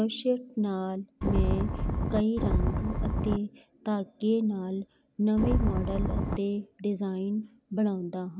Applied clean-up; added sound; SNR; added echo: none; Wind; -3 dB; none.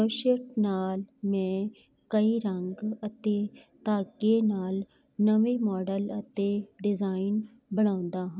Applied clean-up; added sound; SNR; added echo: none; none; none; none.